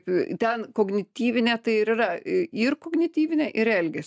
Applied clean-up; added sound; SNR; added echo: none; none; none; none.